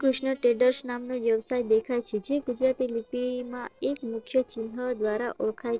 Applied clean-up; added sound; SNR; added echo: neural separator model SepFormer DNS4.